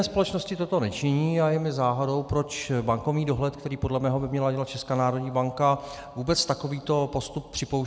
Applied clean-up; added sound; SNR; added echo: none; none; none; none.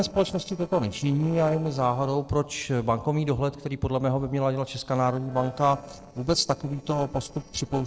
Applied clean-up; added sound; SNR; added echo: neural separator model SepFormer DNS4.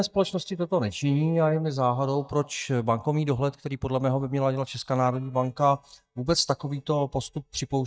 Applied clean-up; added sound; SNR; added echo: neural mask model DeepFilterNet 3.